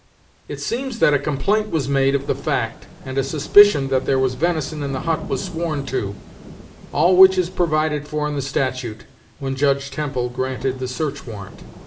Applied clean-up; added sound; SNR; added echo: none; Rain / Thunderstorm; 17 dB; reverberation time 1.1 s.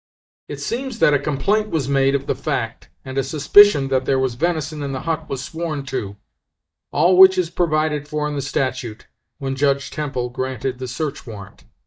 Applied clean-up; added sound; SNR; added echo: neural mask model DeepFilterNet 3.